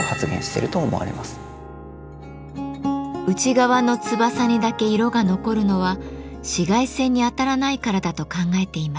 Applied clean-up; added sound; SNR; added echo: none; Bell; 18 dB; none.